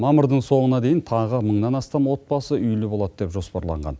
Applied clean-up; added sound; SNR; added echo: none; none; none; none.